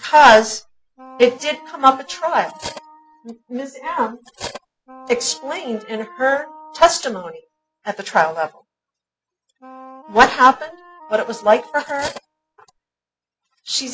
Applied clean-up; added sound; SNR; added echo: classical method spectral subtraction.